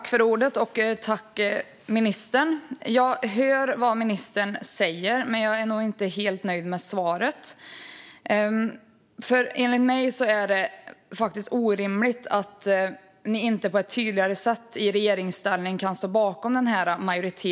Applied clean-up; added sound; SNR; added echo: none; none; none; none.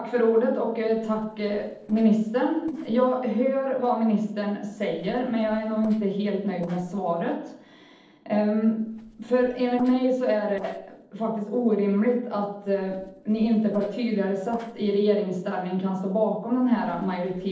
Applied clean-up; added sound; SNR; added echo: neural separator model SepFormer DNS4.